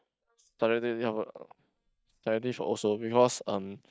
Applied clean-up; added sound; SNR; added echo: neural mask model DeepFilterNet 3.